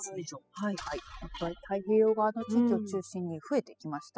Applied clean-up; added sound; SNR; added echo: classical method spectral subtraction.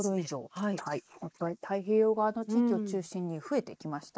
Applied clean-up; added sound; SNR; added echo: neural mask model Resemble Enhance denoiser.